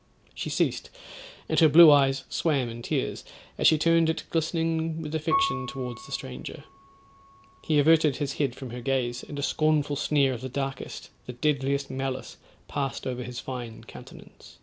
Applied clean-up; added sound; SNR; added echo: none; Piano; 15 dB; none.